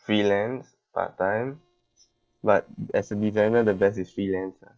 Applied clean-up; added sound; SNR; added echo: neural separator model SepFormer DNS4.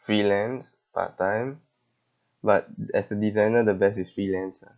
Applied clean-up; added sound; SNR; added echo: none; none; none; none.